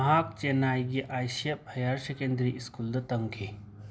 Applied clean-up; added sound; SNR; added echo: none; none; none; none.